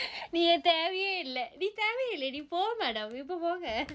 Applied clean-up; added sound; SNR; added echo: none; none; none; none.